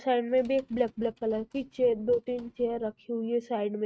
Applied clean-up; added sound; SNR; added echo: neural mask model RNNoise.